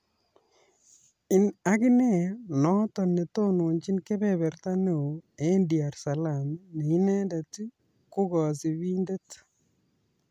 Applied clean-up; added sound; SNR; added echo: none; none; none; none.